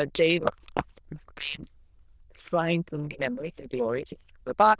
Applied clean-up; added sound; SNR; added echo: neural diffusion model UNIVERSE++.